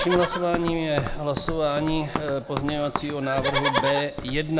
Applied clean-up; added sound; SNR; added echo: none; Run + Livestock, farm animals, working animals; 3 dB; none.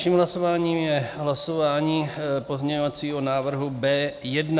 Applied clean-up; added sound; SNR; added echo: none; none; none; none.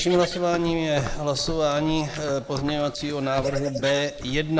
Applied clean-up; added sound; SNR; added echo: neural mask model Resemble Enhance denoiser.